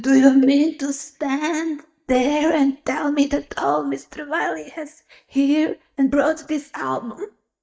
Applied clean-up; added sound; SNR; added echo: neural mask model DeepFilterNet 3.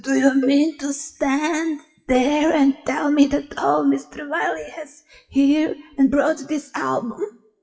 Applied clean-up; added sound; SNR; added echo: classical method WPE with log-MMSE.